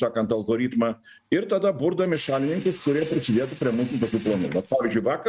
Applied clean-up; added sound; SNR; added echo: neural mask model RNNoise.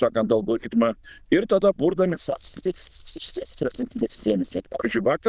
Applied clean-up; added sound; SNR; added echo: neural diffusion model UNIVERSE++.